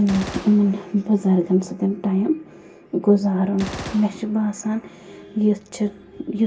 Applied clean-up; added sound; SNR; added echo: none; Gunshot, gunfire; 17 dB; reverberation time 0.2 s.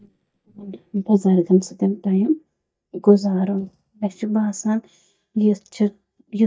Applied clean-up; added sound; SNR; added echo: neural mask model DeepFilterNet 3.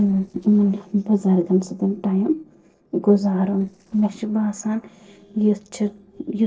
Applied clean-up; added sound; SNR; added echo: neural separator model SepFormer DNS4.